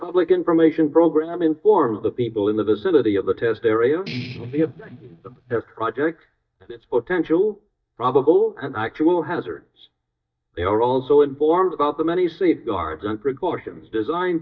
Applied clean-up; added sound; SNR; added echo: neural mask model DeepFilterNet 3.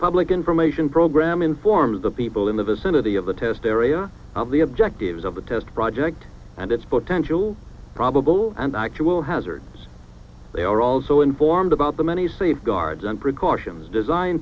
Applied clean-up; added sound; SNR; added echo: none; none; none; none.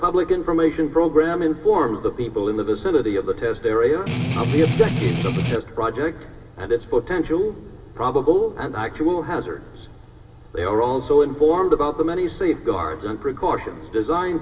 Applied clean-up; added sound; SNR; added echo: none; Strum; 1 dB; reverberation time 2.0 s.